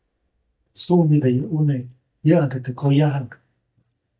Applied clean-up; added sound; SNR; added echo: neural mask model DeepFilterNet 3.